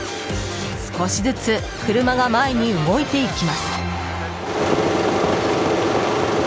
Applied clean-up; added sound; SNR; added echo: none; Gull, seagull; 18 dB; none.